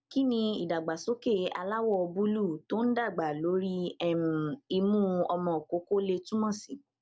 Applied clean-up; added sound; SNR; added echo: none; none; none; none.